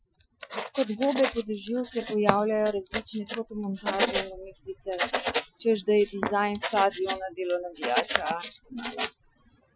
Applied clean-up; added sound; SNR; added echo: classical method Wiener filter.